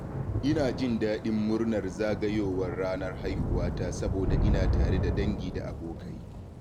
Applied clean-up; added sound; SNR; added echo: none; Thunder / Rain; -1 dB; none.